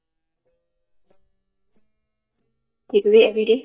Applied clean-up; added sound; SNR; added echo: neural mask model DeepFilterNet 3.